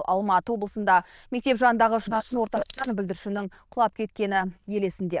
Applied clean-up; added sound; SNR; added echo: neural diffusion model UNIVERSE++.